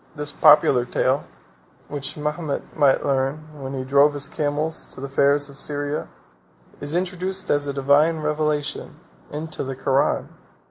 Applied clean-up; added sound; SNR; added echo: none; none; none; none.